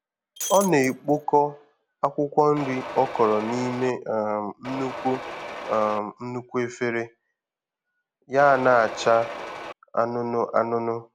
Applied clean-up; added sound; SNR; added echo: none; Mechanisms + Shatter; 10 dB; none.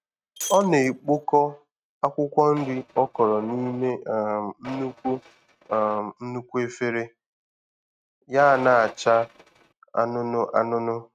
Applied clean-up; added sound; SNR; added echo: neural mask model RNNoise.